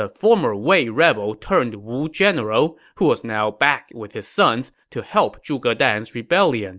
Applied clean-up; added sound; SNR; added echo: none; none; none; none.